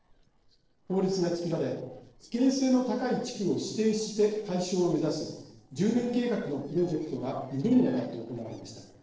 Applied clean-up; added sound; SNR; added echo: neural separator model SepFormer DNS4.